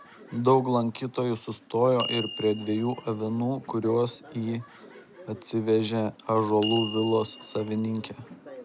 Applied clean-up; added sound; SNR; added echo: none; Door / Bell; 14 dB; none.